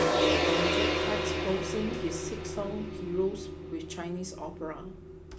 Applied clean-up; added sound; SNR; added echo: none; Gong; -5 dB; none.